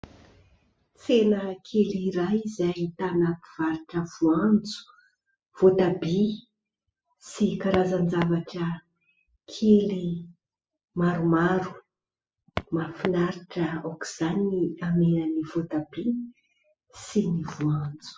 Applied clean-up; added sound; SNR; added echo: classical method spectral subtraction.